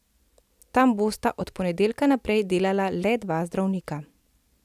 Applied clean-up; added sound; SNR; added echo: none; none; none; none.